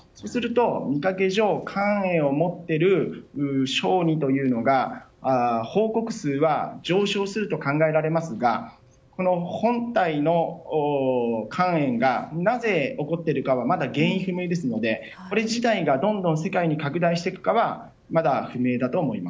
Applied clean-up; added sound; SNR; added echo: none; none; none; none.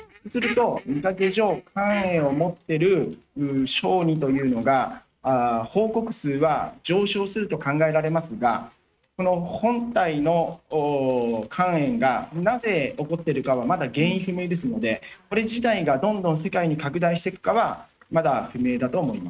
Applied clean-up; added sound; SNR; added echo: neural mask model RNNoise.